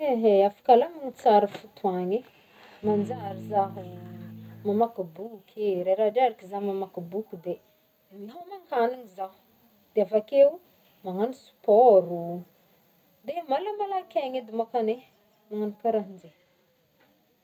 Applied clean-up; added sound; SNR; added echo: none; Electric guitar / Strum; 14 dB; none.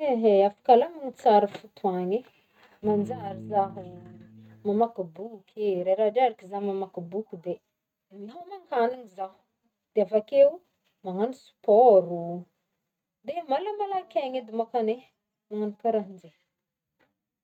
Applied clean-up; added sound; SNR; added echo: neural mask model RNNoise.